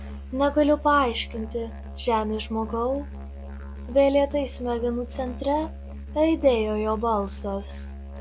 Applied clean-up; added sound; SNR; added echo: none; Musical instrument; 11 dB; none.